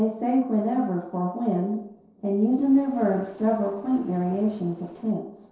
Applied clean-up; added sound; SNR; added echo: neural separator model SepFormer DNS4.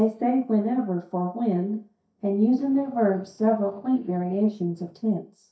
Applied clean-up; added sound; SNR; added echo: neural mask model DeepFilterNet 3.